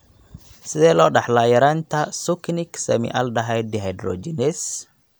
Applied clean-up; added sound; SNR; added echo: none; none; none; none.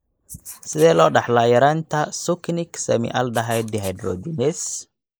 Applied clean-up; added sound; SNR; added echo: neural mask model Resemble Enhance denoiser.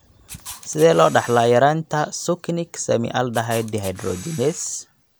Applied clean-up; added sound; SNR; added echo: none; Camera; 18 dB; none.